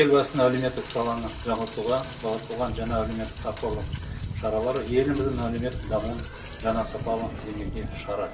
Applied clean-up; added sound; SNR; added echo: none; Rain; 7 dB; reverberation time 0.1 s.